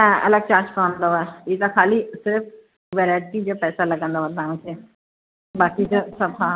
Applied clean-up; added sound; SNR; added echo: none; none; none; none.